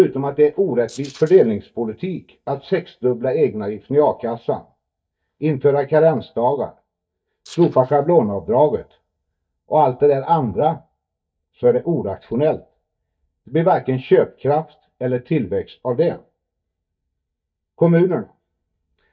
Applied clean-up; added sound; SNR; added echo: neural mask model DeepFilterNet 3.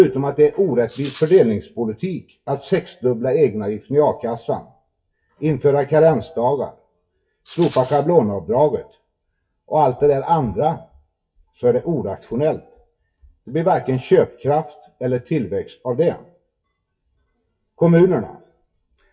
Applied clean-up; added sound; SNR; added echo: classical method WPE with log-MMSE.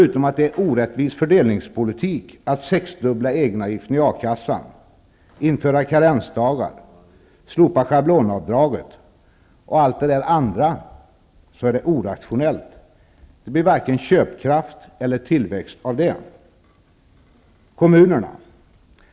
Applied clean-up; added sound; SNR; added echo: none; none; none; none.